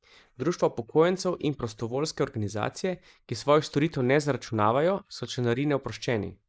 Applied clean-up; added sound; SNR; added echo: neural mask model Resemble Enhance denoiser.